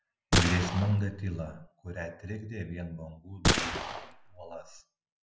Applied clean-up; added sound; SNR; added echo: none; Gunshot, gunfire; -3 dB; none.